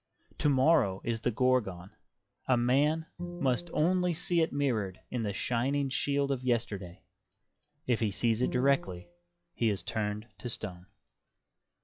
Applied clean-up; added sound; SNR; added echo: classical method log-MMSE.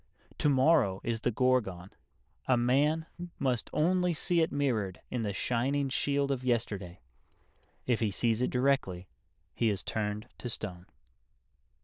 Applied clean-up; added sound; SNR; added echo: neural diffusion model UNIVERSE++.